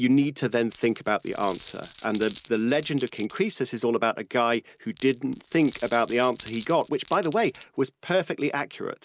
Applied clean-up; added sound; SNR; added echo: none; Glass; 15 dB; none.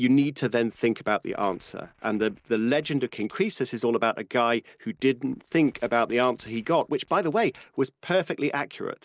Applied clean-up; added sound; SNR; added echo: neural separator model SepFormer DNS4.